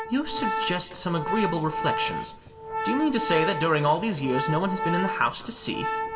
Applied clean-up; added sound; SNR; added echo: none; Organ; 4 dB; reverberation time 1.4 s.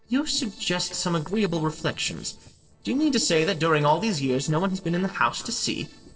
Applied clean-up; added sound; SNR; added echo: neural separator model SepFormer DNS4.